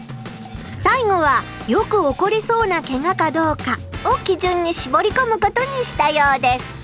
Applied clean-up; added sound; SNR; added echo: none; none; none; none.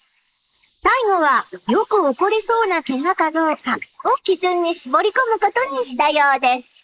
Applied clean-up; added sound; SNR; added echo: neural mask model Resemble Enhance denoiser.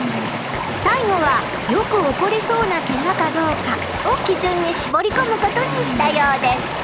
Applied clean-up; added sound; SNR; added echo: none; Stream; 4 dB; none.